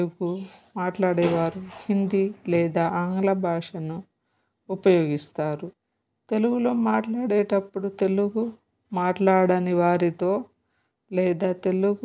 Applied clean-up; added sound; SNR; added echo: none; none; none; none.